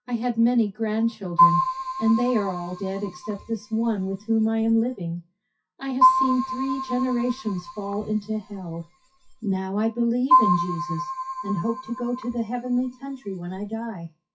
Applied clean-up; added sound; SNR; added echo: classical method WPE with log-MMSE.